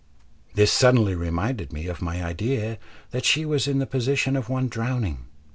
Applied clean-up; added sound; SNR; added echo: none; none; none; none.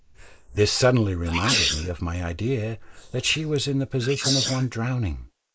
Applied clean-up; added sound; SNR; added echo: neural mask model Resemble Enhance denoiser.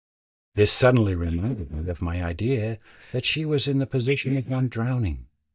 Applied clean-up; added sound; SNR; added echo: neural mask model DeepFilterNet 3.